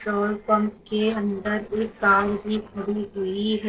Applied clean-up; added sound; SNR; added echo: neural separator model SepFormer DNS4.